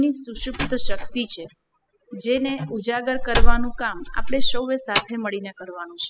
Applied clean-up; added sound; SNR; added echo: classical method spectral subtraction.